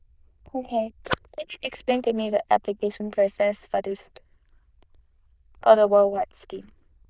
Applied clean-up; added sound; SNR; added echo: neural diffusion model UNIVERSE++.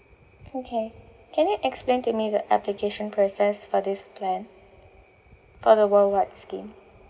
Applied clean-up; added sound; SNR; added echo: none; none; none; none.